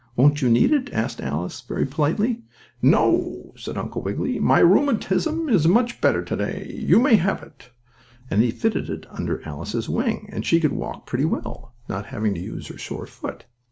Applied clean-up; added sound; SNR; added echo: none; none; none; none.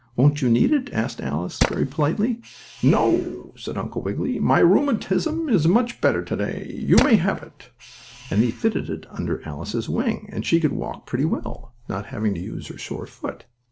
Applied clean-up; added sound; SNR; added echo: none; Tools; 8 dB; none.